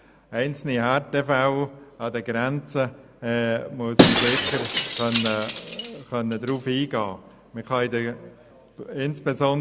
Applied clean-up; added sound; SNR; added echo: none; Shatter; -3 dB; none.